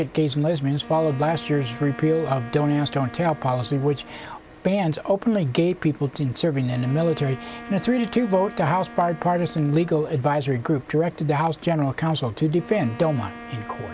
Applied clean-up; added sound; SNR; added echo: none; Wind instrument, woodwind instrument; 19 dB; none.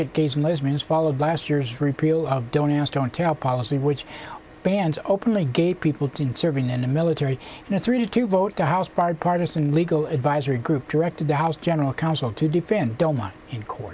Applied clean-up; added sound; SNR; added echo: none; none; none; none.